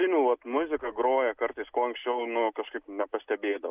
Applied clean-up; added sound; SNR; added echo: none; none; none; none.